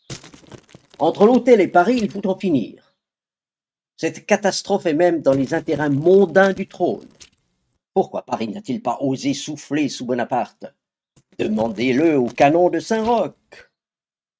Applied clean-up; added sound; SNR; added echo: neural mask model RNNoise.